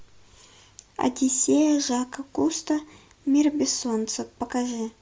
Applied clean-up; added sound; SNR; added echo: none; none; none; none.